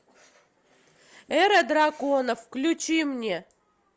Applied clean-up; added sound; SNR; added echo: none; none; none; none.